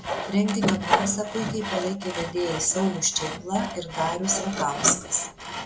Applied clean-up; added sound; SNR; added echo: none; Sawing; 3 dB; none.